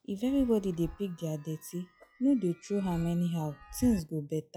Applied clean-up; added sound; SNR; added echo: classical method log-MMSE.